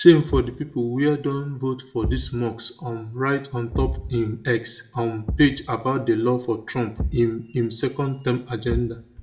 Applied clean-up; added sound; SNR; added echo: none; Thump, thud; 10 dB; reverberation time 0.4 s.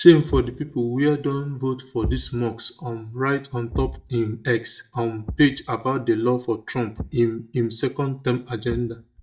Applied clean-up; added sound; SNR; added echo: neural mask model DeepFilterNet 3.